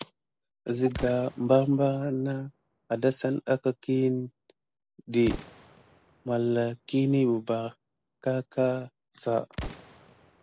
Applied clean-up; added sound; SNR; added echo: none; Explosion; 18 dB; none.